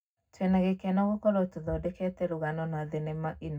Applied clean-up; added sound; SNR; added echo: none; none; none; reverberation time 0.3 s.